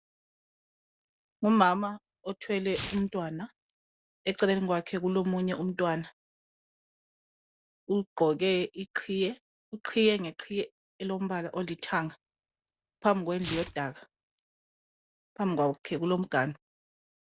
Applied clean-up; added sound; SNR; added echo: none; Tearing; 15 dB; none.